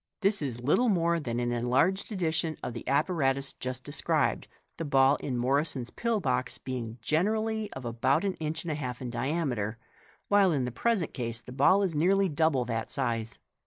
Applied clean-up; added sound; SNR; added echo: none; none; none; none.